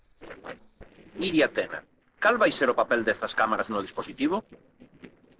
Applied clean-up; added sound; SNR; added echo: neural separator model SepFormer DNS4.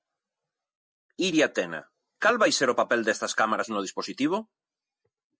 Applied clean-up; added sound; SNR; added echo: none; none; none; none.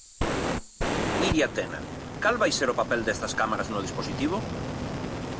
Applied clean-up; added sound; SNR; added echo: none; Fire; 2 dB; none.